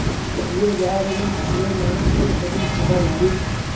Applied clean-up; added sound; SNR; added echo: none; Rain; -2 dB; reverberation time 0.6 s.